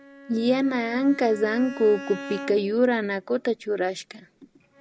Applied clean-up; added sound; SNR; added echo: none; Bowed string instrument; 16 dB; none.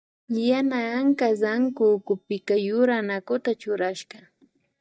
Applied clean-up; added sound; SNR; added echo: neural mask model DeepFilterNet 3.